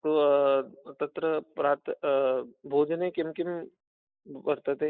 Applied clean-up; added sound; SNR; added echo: neural mask model Resemble Enhance denoiser.